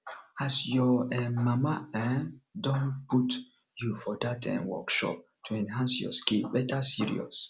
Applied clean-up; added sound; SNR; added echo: none; none; none; none.